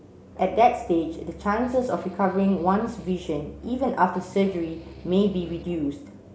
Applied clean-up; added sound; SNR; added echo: none; Musical instrument + Strum; 20 dB; none.